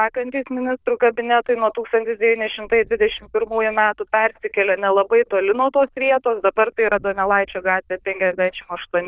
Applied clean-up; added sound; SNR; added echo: neural diffusion model UNIVERSE++.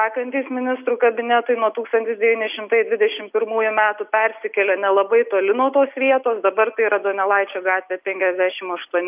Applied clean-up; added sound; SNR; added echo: none; none; none; none.